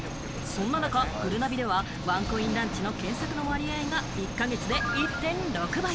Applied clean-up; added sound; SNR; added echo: none; Engine + Engine; 4 dB; none.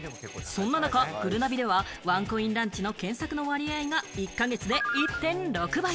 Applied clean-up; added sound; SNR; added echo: none; none; none; none.